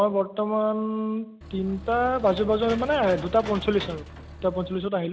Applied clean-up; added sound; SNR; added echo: none; Engine / Mechanisms; 13 dB; none.